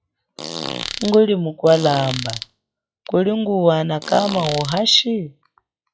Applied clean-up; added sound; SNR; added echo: classical method log-MMSE.